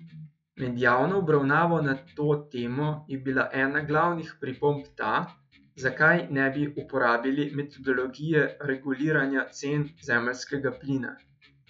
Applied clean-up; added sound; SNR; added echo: classical method log-MMSE.